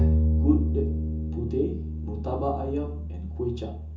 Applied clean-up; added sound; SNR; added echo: none; Bowed string instrument; -4 dB; reverberation time 0.8 s.